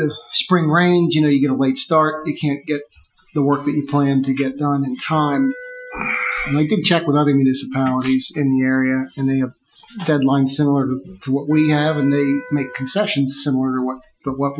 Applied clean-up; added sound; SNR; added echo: classical method Wiener filter.